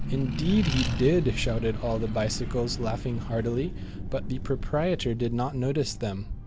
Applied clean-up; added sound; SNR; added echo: none; Accelerating, revving, vroom; 4 dB; none.